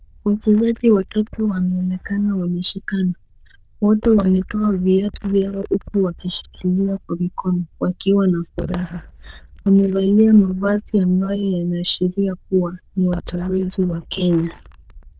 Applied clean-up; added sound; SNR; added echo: neural diffusion model UNIVERSE++.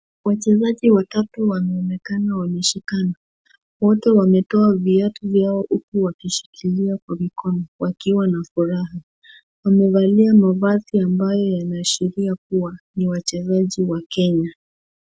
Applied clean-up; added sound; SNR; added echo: none; none; none; none.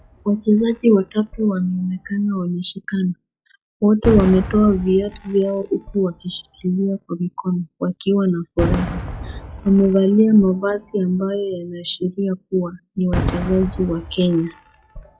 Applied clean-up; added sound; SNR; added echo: classical method log-MMSE.